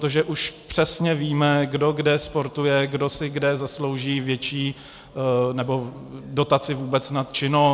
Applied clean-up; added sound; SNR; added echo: none; none; none; none.